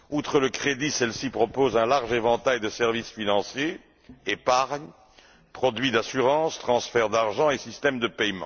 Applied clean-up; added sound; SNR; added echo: none; none; none; none.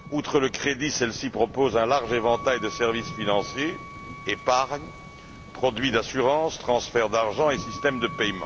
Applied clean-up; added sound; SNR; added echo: none; Thunder + Wind instrument, woodwind instrument; 14 dB; none.